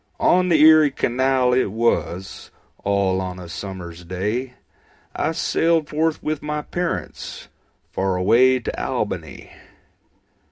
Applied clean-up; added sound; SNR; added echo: none; none; none; reverberation time 0.3 s.